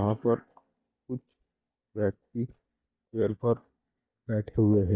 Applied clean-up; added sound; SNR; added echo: neural mask model DeepFilterNet 3.